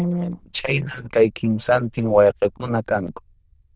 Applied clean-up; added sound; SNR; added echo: neural diffusion model UNIVERSE++.